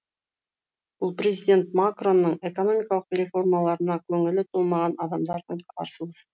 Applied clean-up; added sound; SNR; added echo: none; none; none; none.